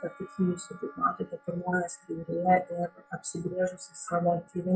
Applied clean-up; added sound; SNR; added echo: classical method log-MMSE.